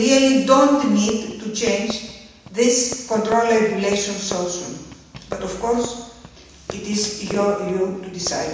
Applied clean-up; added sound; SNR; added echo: none; Fireworks; 18 dB; reverberation time 1.1 s.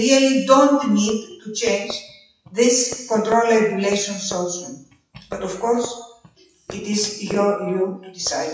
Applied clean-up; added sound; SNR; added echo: classical method WPE with log-MMSE.